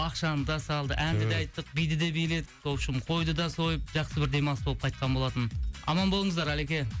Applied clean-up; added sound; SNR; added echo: none; none; none; none.